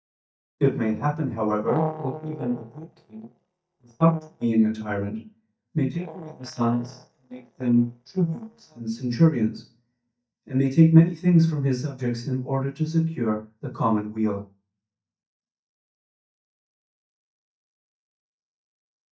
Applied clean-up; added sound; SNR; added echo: neural mask model DeepFilterNet 3.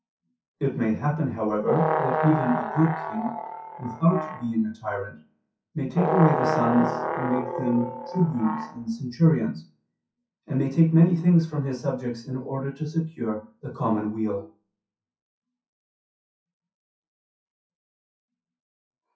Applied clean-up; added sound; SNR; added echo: classical method WPE with log-MMSE.